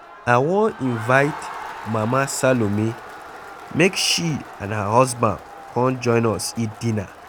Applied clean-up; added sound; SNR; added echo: none; Crowd; 15 dB; none.